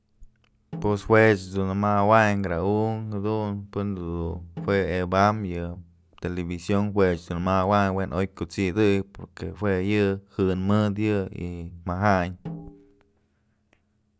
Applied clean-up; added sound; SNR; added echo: none; Snare drum; 18 dB; none.